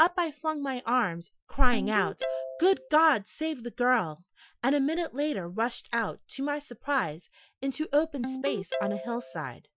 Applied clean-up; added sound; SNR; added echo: classical method Wiener filter.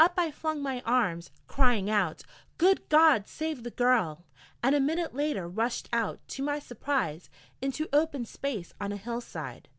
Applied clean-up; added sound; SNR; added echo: none; none; none; none.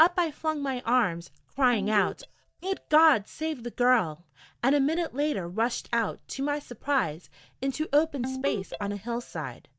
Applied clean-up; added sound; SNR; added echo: neural mask model DeepFilterNet 3.